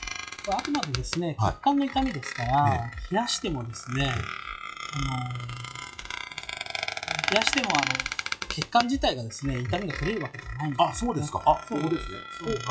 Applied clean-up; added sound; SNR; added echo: classical method WPE with log-MMSE.